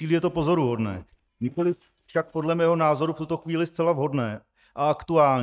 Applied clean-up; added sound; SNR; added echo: neural mask model DeepFilterNet 3.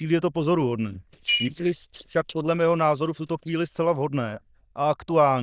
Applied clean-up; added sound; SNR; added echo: neural diffusion model UNIVERSE++.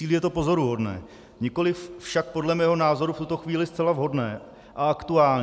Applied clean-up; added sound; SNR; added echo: none; none; none; none.